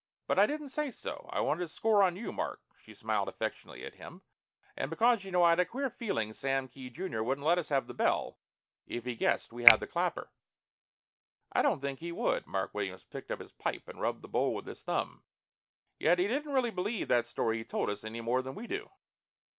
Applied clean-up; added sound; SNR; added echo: neural mask model Resemble Enhance denoiser.